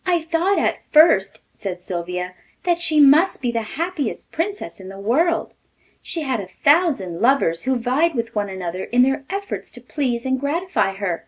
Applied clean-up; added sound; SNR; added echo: none; none; none; none.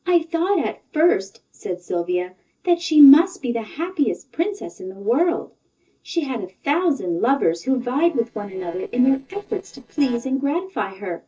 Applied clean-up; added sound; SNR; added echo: neural separator model SepFormer DNS4.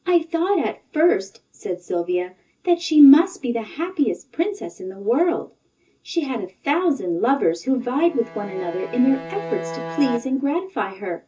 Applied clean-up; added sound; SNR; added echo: none; Bowed string instrument; 12 dB; reverberation time 0.2 s.